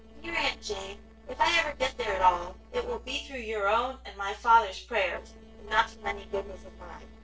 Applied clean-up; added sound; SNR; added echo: neural separator model SepFormer DNS4.